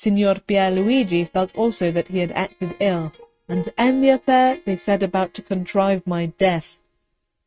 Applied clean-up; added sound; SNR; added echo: neural mask model RNNoise.